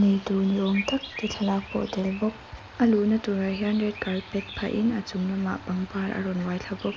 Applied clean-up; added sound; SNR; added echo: none; Bird vocalization, bird call, bird song; 16 dB; none.